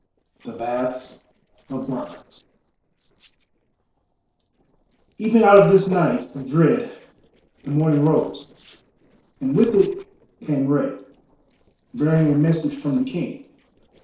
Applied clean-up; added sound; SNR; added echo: neural separator model SepFormer DNS4.